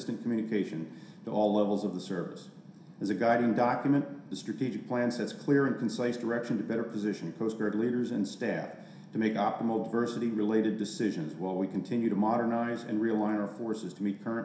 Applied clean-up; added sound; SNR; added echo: none; none; none; reverberation time 0.7 s.